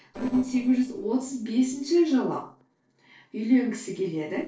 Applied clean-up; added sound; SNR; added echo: neural separator model SepFormer DNS4.